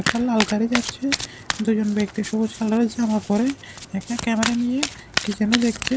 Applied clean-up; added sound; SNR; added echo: none; Domestic sounds, home sounds; 7 dB; none.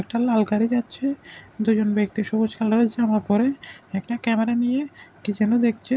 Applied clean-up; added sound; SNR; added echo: none; none; none; none.